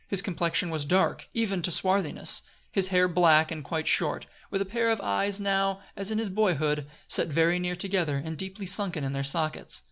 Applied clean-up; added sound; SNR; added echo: none; none; none; none.